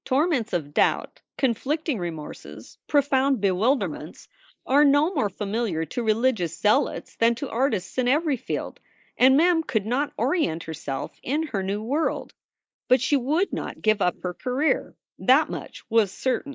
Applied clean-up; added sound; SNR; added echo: neural mask model Resemble Enhance denoiser.